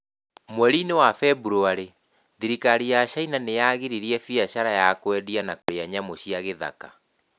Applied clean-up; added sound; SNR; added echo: none; none; none; none.